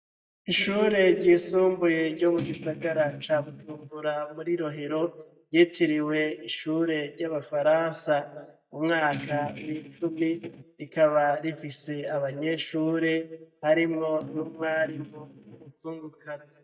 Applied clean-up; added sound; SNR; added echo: neural mask model DeepFilterNet 3.